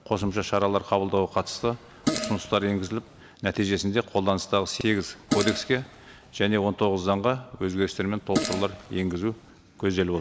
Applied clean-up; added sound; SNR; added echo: none; Fart; 7 dB; none.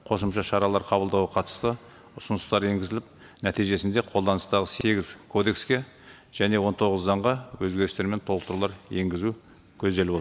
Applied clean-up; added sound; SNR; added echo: none; none; none; none.